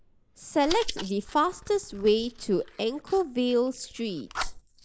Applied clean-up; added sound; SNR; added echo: neural mask model Resemble Enhance denoiser.